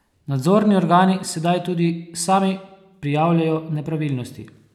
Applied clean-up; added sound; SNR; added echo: none; none; none; none.